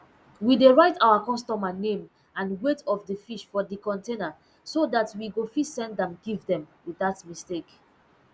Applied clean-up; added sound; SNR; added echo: none; none; none; none.